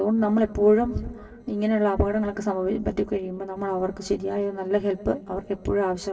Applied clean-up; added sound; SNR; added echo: neural separator model SepFormer DNS4.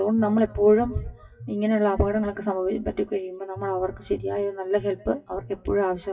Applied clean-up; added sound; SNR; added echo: classical method WPE with log-MMSE.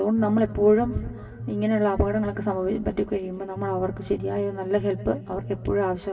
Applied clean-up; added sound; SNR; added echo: none; Bass guitar; 13 dB; reverberation time 2.5 s.